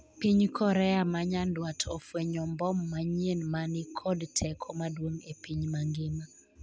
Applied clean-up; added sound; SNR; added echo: none; none; none; none.